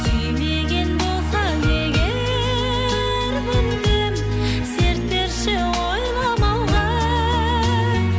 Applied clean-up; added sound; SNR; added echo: none; none; none; none.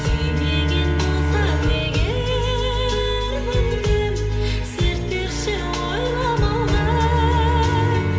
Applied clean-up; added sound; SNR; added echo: none; Bowed string instrument; 8 dB; reverberation time 3.0 s.